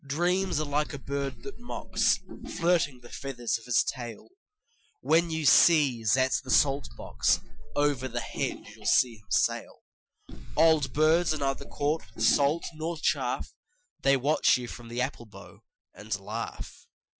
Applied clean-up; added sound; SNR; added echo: classical method Wiener filter.